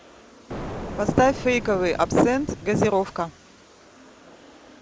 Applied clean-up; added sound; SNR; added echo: none; Explosion; 11 dB; none.